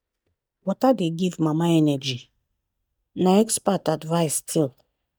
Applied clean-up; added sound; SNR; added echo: neural mask model DeepFilterNet 3.